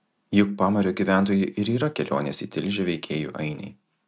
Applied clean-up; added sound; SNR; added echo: none; none; none; none.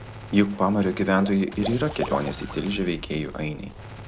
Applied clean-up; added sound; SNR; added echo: none; Gunshot, gunfire + Water / Liquid; 12 dB; none.